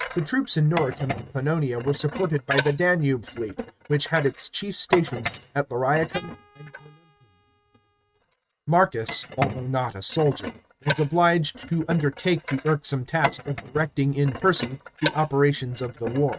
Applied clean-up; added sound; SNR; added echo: neural mask model RNNoise.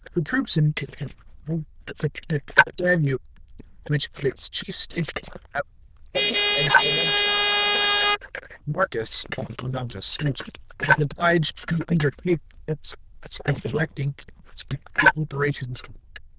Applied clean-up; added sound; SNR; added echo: neural diffusion model UNIVERSE++.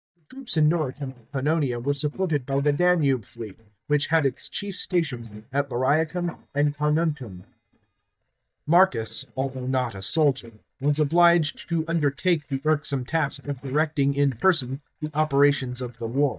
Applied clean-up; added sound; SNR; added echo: neural mask model DeepFilterNet 3.